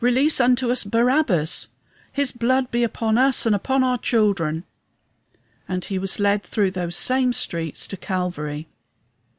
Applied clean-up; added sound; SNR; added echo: none; none; none; none.